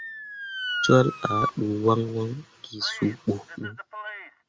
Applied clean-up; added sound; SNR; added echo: none; Motor vehicle (road) / Siren; 7 dB; none.